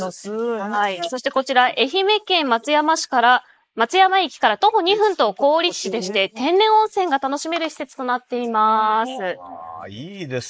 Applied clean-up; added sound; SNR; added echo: neural mask model Resemble Enhance denoiser.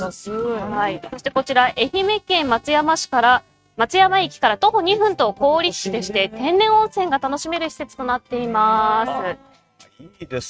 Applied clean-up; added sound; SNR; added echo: neural mask model RNNoise.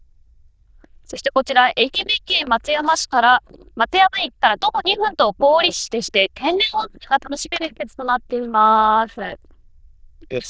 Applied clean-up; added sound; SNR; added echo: neural diffusion model UNIVERSE++.